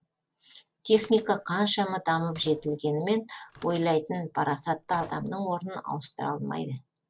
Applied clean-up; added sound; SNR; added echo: neural separator model SepFormer DNS4.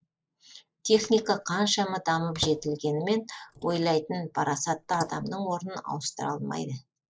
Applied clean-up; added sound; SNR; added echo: neural mask model Resemble Enhance denoiser.